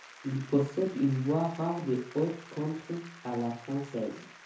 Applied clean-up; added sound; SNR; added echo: none; Applause; 19 dB; reverberation time 0.7 s.